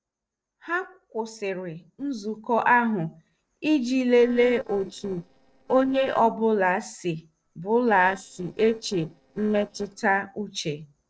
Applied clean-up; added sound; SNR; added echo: neural separator model SepFormer DNS4.